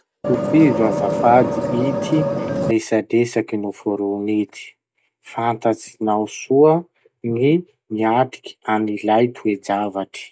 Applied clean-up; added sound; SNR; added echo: none; Vehicle; 2 dB; none.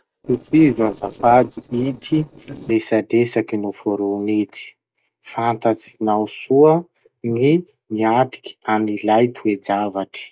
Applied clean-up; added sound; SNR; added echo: neural separator model SepFormer DNS4.